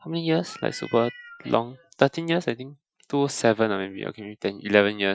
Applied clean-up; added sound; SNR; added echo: classical method Wiener filter.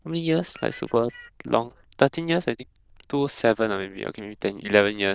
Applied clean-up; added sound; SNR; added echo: neural diffusion model UNIVERSE++.